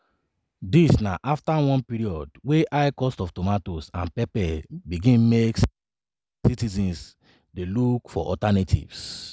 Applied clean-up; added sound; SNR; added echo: none; none; none; none.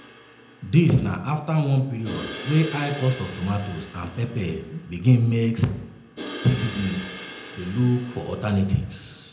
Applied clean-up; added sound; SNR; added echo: none; Crash cymbal; 15 dB; reverberation time 0.8 s.